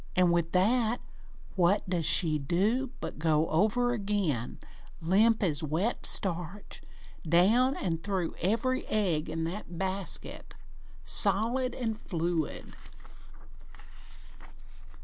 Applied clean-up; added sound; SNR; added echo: none; none; none; none.